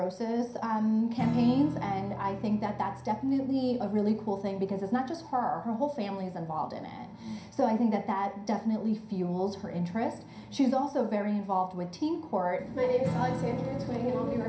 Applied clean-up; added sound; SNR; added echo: none; Strum; 13 dB; reverberation time 0.5 s.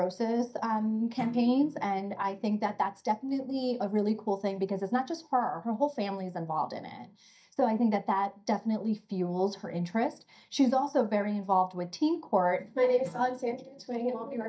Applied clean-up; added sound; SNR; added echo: neural mask model DeepFilterNet 3.